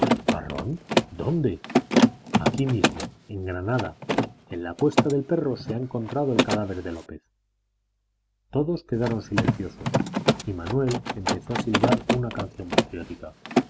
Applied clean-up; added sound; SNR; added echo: none; Mechanisms; -2 dB; none.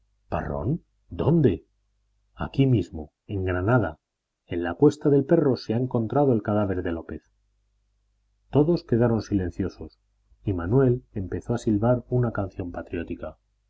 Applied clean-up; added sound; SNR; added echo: none; none; none; none.